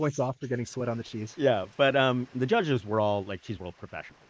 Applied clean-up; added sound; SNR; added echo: neural mask model Resemble Enhance denoiser.